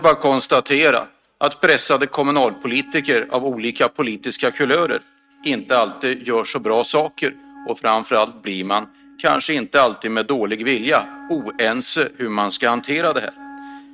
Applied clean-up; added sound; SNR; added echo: neural mask model RNNoise.